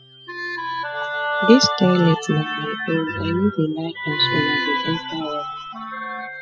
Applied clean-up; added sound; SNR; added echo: classical method spectral subtraction.